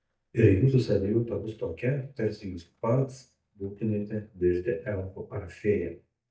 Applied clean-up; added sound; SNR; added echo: neural mask model DeepFilterNet 3.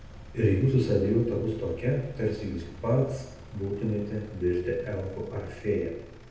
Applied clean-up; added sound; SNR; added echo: none; Engine; 17 dB; reverberation time 0.8 s.